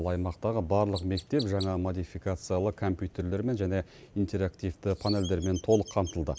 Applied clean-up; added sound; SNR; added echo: none; Chirp, tweet; 19 dB; none.